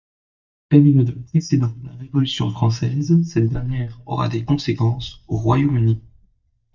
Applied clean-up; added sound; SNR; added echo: neural mask model DeepFilterNet 3.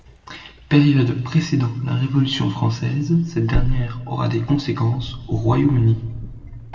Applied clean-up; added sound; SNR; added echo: none; Wind; 10 dB; reverberation time 1.3 s.